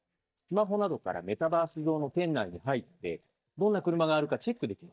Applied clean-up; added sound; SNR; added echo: neural mask model DeepFilterNet 3.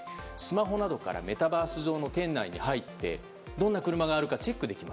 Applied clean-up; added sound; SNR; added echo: none; none; none; none.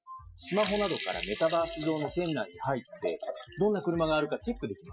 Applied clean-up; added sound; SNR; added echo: classical method Wiener filter.